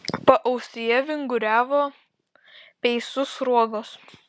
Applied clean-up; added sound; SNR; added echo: none; none; none; none.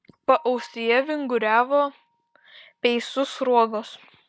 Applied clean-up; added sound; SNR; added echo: neural mask model DeepFilterNet 3.